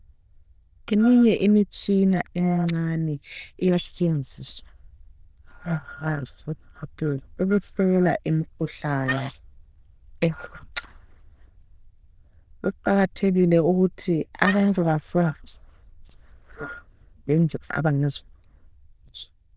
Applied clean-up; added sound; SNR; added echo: neural diffusion model UNIVERSE++.